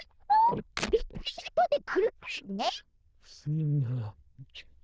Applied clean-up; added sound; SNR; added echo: neural diffusion model UNIVERSE++.